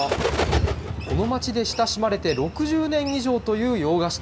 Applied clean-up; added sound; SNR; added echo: none; Bird; 4 dB; none.